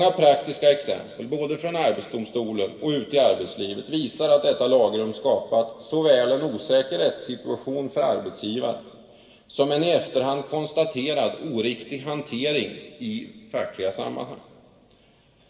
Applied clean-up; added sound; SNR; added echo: none; none; none; reverberation time 2.6 s.